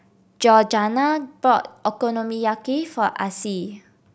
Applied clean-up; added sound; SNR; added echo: none; none; none; none.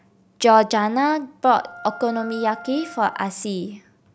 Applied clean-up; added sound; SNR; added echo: none; Wind instrument, woodwind instrument; 18 dB; none.